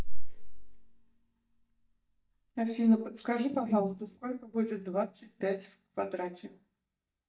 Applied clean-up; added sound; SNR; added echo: neural mask model DeepFilterNet 3.